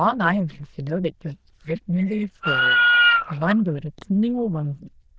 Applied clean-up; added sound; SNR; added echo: neural diffusion model UNIVERSE++.